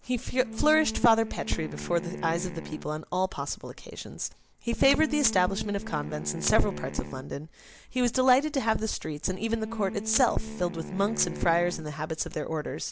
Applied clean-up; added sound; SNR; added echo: none; Wind instrument, woodwind instrument; 12 dB; none.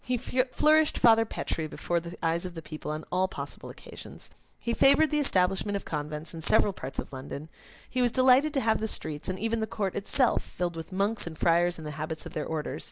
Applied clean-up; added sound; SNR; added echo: none; none; none; none.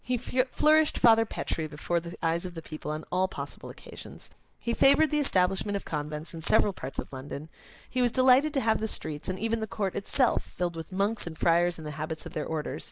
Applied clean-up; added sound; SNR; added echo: neural mask model Resemble Enhance denoiser.